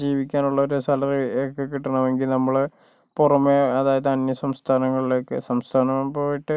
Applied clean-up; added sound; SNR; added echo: none; none; none; none.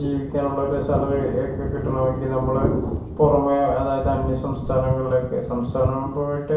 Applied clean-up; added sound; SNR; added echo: none; Thunder; 5 dB; reverberation time 0.6 s.